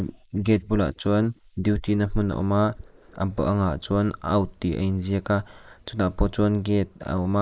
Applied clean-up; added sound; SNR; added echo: neural mask model Resemble Enhance denoiser.